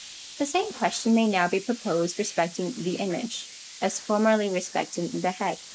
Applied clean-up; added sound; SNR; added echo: neural mask model Resemble Enhance denoiser.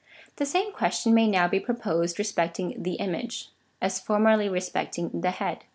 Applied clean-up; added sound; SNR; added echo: none; none; none; none.